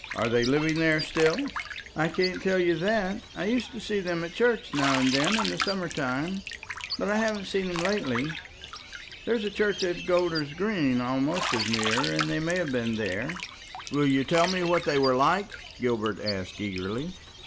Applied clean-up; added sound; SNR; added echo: none; Bathtub (filling or washing) + Bird; 8 dB; none.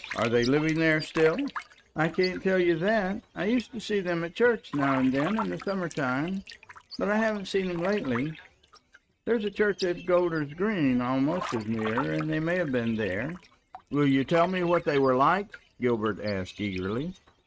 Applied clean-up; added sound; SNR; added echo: neural mask model RNNoise.